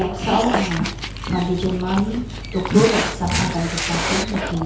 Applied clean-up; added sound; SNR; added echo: none; Dog; 2 dB; reverberation time 0.8 s.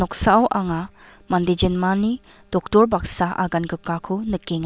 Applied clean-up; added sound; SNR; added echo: none; none; none; none.